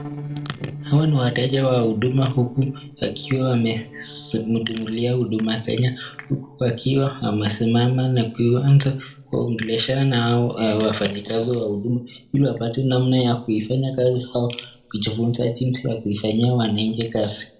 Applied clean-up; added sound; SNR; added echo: neural separator model SepFormer DNS4.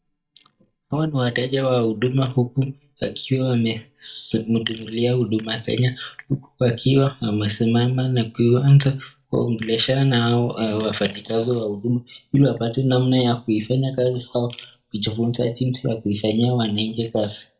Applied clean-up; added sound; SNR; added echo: neural mask model DeepFilterNet 3.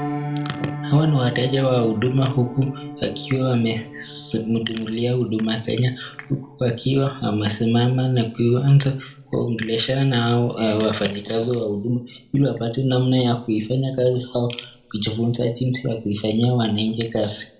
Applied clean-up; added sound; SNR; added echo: none; Piano; 16 dB; reverberation time 0.4 s.